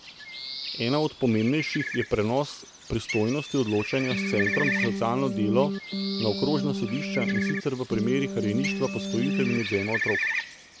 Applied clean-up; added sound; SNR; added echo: none; Bird + Organ; 3 dB; none.